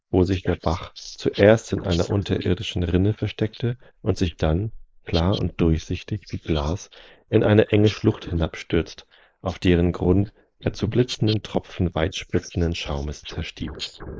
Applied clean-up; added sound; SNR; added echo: neural mask model Resemble Enhance denoiser.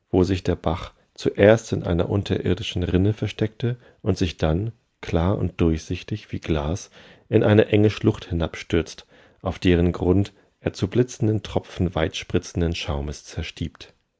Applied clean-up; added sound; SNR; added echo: none; none; none; none.